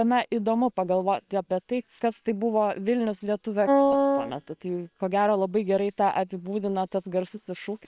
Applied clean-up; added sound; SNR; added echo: neural separator model SepFormer WHAM!.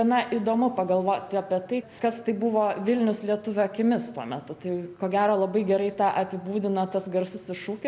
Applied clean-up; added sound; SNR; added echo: none; none; none; none.